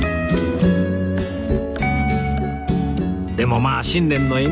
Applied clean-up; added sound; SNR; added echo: none; Musical instrument; 14 dB; none.